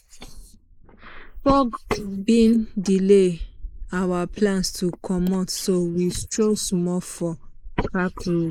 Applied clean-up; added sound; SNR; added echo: neural mask model Resemble Enhance denoiser.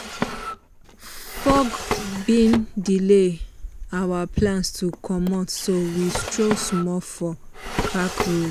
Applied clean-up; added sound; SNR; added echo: none; Drawer open or close; 8 dB; none.